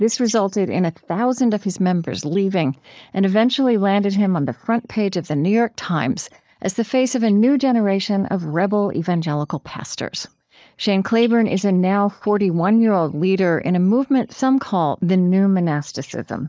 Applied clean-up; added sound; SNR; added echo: neural mask model DeepFilterNet 3.